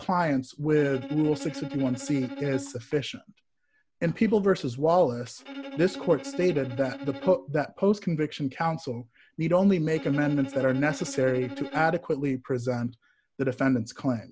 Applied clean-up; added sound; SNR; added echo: none; Bowed string instrument; 13 dB; none.